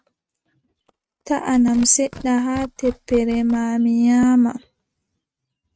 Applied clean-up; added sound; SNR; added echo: neural mask model RNNoise.